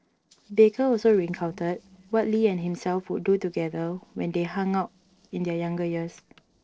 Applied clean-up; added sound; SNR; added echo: neural separator model SepFormer DNS4.